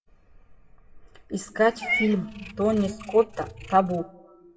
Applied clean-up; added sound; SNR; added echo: classical method WPE with log-MMSE.